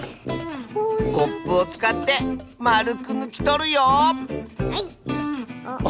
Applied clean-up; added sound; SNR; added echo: none; none; none; none.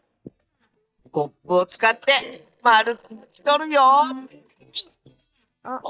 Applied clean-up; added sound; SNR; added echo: neural mask model DeepFilterNet 3.